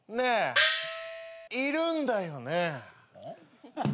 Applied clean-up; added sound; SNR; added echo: none; Gong; -4 dB; none.